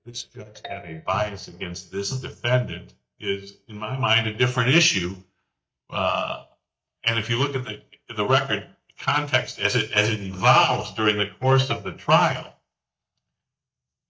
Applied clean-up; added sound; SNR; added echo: neural mask model DeepFilterNet 3.